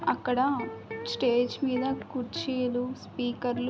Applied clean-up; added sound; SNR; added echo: none; Electric guitar; 14 dB; none.